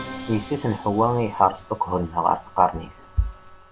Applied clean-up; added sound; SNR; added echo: none; Musical instrument; 18 dB; none.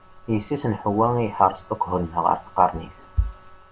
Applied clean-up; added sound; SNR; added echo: none; none; none; none.